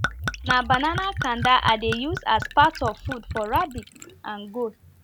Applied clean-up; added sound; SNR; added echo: none; Gurgling / Chink, clink / Liquid; 7 dB; none.